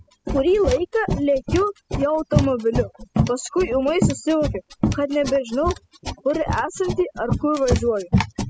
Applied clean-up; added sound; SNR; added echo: classical method spectral subtraction.